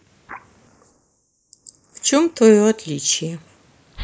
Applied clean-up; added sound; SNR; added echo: neural mask model Resemble Enhance denoiser.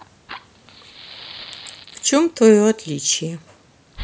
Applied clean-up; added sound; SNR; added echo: none; Fire; 20 dB; none.